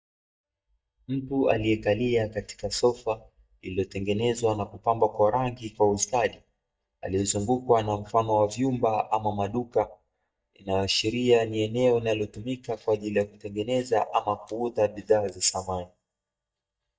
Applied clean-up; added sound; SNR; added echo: neural mask model DeepFilterNet 3.